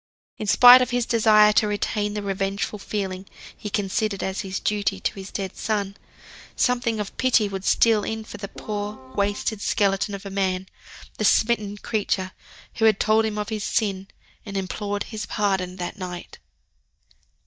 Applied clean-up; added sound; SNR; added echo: neural mask model DeepFilterNet 3.